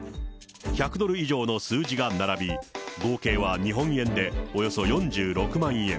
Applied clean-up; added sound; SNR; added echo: none; none; none; none.